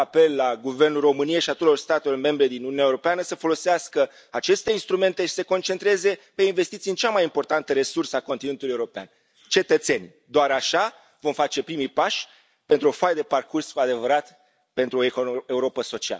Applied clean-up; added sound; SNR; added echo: none; none; none; none.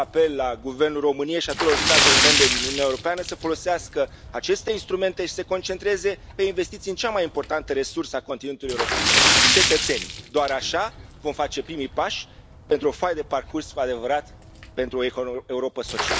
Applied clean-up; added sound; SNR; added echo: none; Splash, splatter; 1 dB; none.